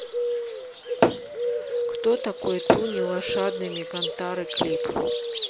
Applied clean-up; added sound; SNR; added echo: none; Tap / Hammer + Bird; -4 dB; none.